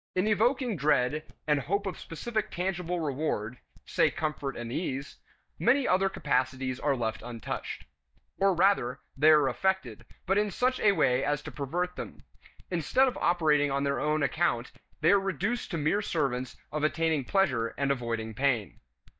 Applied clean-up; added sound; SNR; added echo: neural mask model DeepFilterNet 3.